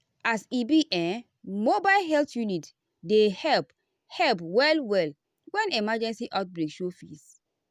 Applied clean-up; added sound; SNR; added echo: none; none; none; none.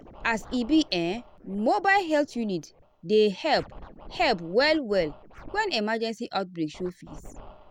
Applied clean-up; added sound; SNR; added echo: none; Scratching (performance technique); 19 dB; none.